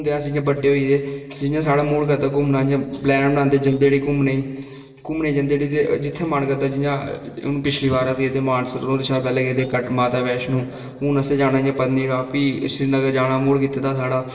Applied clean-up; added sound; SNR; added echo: neural separator model SepFormer DNS4.